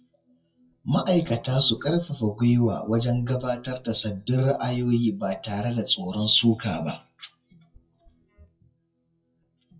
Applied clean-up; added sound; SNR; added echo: classical method WPE with log-MMSE.